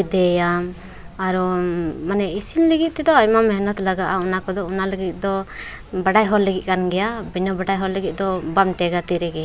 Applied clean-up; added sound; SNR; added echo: none; none; none; none.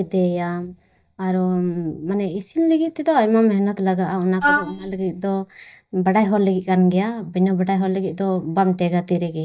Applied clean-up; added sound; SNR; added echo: neural mask model DeepFilterNet 3.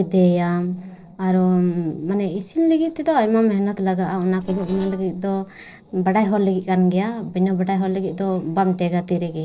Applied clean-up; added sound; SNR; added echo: neural separator model SepFormer DNS4.